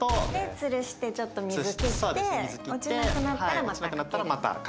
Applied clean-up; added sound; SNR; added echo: none; Gunshot, gunfire; 6 dB; none.